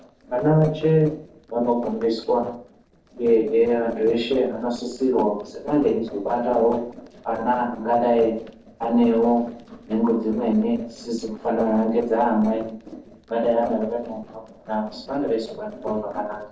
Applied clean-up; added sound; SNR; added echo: neural separator model SepFormer DNS4.